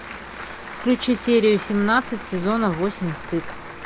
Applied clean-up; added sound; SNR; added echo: none; Applause / Crowd; 13 dB; none.